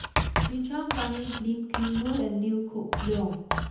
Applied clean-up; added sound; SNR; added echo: none; Writing; 2 dB; reverberation time 1.3 s.